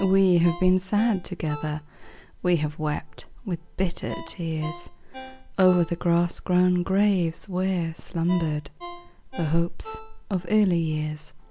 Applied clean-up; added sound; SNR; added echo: none; Ringtone; 19 dB; none.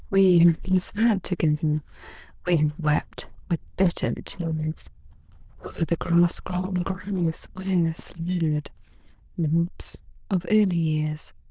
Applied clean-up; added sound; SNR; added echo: neural diffusion model UNIVERSE++.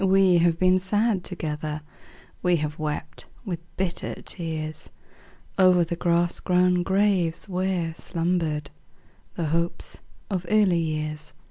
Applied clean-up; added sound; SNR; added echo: none; none; none; none.